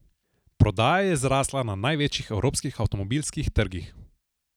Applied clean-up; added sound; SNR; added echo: none; none; none; none.